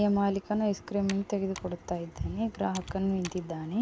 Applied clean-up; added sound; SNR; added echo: none; Computer keyboard; 20 dB; none.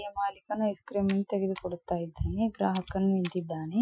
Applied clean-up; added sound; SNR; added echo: classical method Wiener filter.